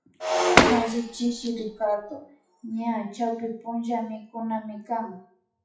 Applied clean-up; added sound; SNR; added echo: classical method WPE with log-MMSE.